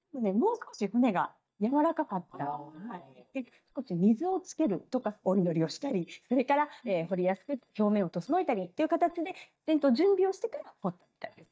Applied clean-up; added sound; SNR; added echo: neural mask model DeepFilterNet 3.